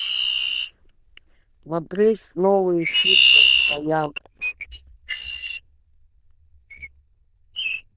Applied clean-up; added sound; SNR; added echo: neural diffusion model UNIVERSE++.